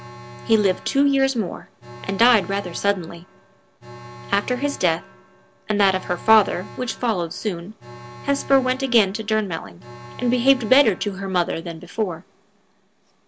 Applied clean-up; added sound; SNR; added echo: none; Alarm; 18 dB; none.